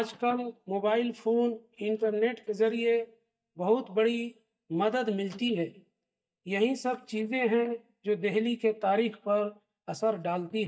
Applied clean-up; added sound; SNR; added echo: neural mask model DeepFilterNet 3.